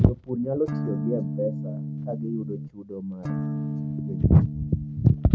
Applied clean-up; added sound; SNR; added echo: none; Electric guitar / Strum; 6 dB; none.